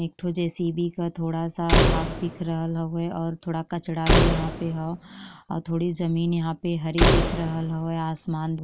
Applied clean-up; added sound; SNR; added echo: none; Slam; -3 dB; none.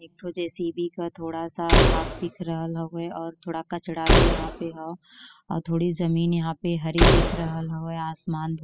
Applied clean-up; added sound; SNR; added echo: classical method spectral subtraction.